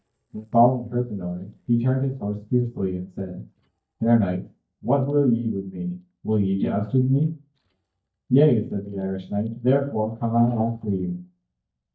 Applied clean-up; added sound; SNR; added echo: neural mask model DeepFilterNet 3.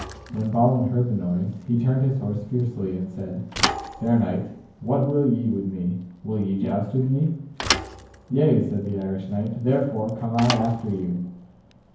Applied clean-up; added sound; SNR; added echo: none; Thump, thud / Bicycle; 11 dB; reverberation time 0.9 s.